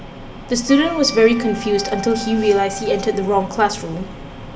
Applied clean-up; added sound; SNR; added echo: none; Wind instrument, woodwind instrument; 13 dB; reverberation time 1.2 s.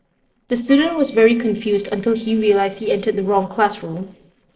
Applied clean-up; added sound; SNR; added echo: neural separator model SepFormer DNS4.